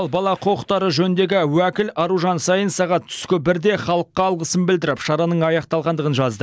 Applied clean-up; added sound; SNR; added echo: none; none; none; none.